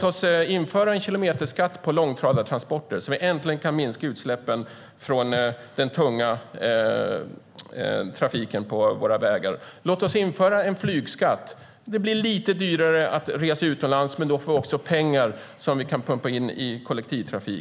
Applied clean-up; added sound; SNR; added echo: none; none; none; none.